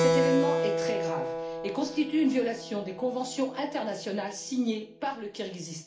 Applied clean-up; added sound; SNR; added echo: none; Keyboard (musical); 1 dB; reverberation time 0.4 s.